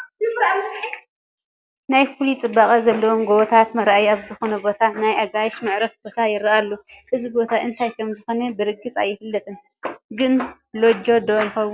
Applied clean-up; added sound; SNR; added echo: none; none; none; none.